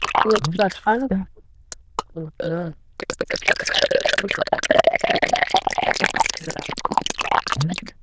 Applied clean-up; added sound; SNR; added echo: neural diffusion model UNIVERSE++.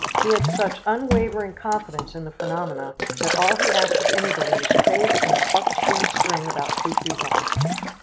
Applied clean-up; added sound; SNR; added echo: none; Liquid; -4 dB; none.